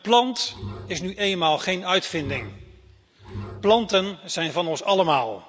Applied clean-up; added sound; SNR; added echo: none; Bowed string instrument; 15 dB; none.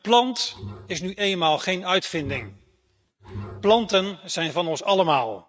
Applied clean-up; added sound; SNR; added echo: neural mask model RNNoise.